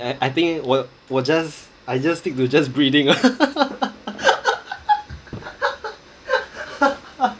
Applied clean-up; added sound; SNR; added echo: none; none; none; none.